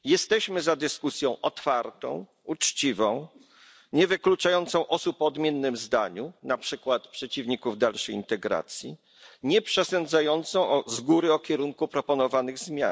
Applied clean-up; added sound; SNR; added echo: none; none; none; none.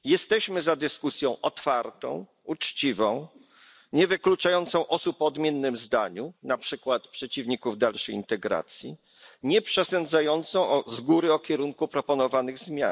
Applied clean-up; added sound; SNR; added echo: neural mask model Resemble Enhance denoiser.